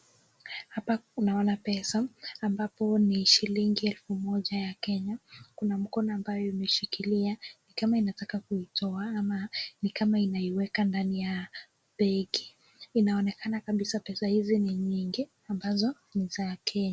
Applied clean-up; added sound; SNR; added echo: none; none; none; none.